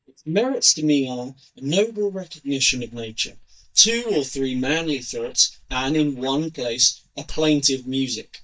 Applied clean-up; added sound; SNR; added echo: neural mask model DeepFilterNet 3.